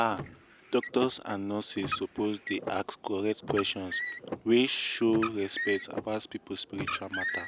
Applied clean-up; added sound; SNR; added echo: none; Car; 8 dB; none.